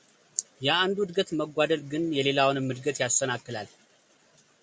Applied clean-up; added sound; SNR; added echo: none; none; none; none.